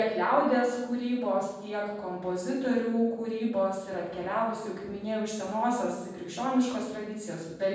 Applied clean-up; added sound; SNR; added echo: none; none; none; reverberation time 1.2 s.